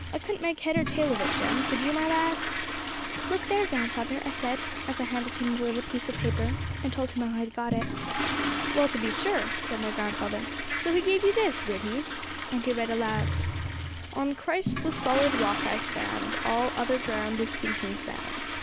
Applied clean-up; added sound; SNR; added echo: none; Toilet flush; 2 dB; none.